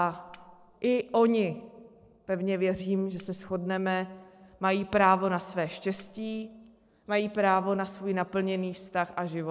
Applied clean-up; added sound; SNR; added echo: neural separator model SepFormer DNS4.